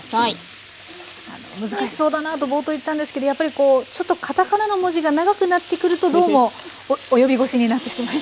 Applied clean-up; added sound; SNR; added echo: none; none; none; none.